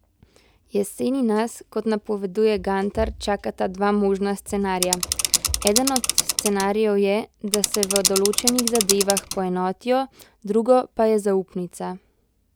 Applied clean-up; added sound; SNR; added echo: none; Mechanisms / Bicycle; 2 dB; none.